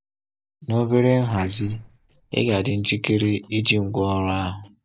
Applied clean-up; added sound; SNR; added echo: neural separator model SepFormer DNS4.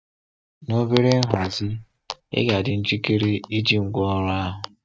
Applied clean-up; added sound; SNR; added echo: neural mask model RNNoise.